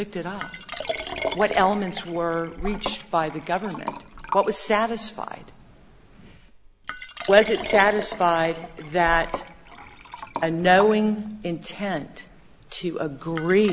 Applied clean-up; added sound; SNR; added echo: none; Liquid; 11 dB; none.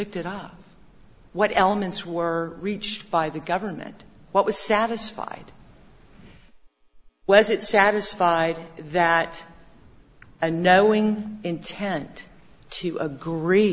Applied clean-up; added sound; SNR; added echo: none; none; none; none.